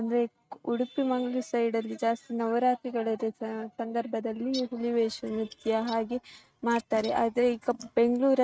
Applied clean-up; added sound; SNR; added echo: neural mask model RNNoise.